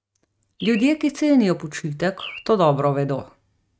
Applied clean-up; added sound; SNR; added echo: neural mask model RNNoise.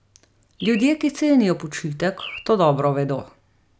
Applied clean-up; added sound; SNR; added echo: none; Bird; 19 dB; none.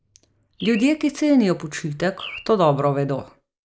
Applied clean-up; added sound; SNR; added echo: neural mask model Resemble Enhance denoiser.